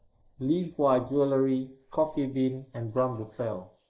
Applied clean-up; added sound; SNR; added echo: neural mask model Resemble Enhance denoiser.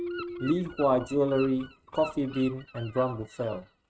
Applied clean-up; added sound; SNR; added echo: neural mask model RNNoise.